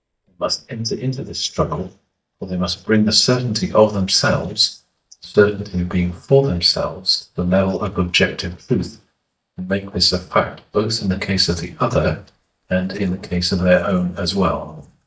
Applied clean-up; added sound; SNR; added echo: neural mask model DeepFilterNet 3.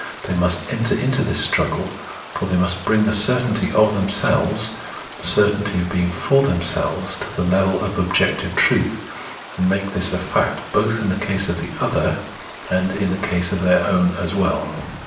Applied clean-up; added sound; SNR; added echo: none; Stream; 15 dB; reverberation time 0.7 s.